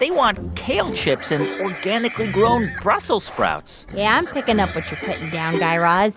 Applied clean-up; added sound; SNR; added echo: none; Livestock, farm animals, working animals; 13 dB; none.